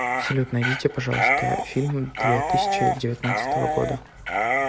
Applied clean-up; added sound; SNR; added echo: none; Dog; -2 dB; none.